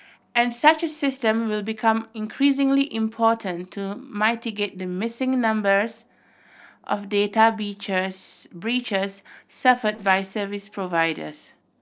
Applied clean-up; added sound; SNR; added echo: neural separator model SepFormer DNS4.